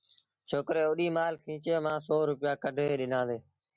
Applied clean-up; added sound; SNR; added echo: none; none; none; none.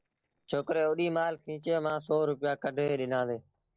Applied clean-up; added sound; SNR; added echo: neural separator model SepFormer DNS4.